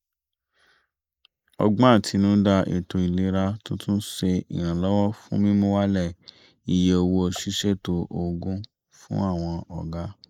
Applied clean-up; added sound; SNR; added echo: neural mask model Resemble Enhance denoiser.